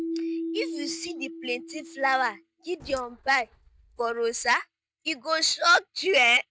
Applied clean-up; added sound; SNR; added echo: neural mask model DeepFilterNet 3.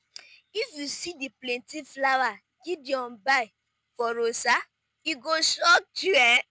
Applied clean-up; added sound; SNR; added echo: none; none; none; none.